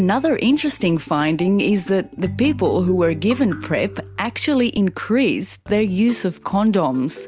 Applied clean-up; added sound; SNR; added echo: none; none; none; none.